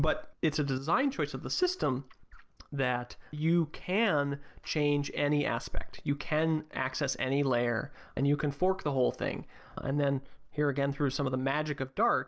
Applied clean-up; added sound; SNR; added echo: none; none; none; none.